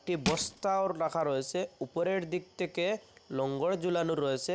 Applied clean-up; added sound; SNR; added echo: none; Crushing; 5 dB; none.